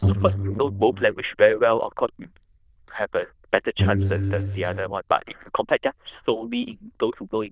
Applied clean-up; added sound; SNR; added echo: neural diffusion model UNIVERSE++.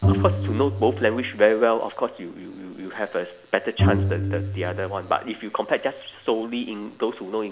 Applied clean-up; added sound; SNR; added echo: none; Bowed string instrument; 3 dB; none.